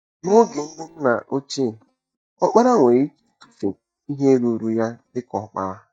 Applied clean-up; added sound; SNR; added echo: neural mask model DeepFilterNet 3.